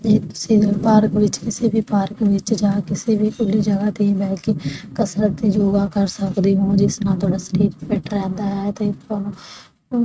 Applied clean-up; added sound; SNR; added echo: neural mask model RNNoise.